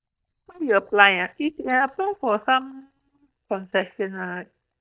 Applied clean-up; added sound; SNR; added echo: neural mask model DeepFilterNet 3.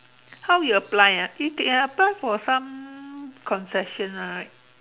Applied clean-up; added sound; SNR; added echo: none; none; none; none.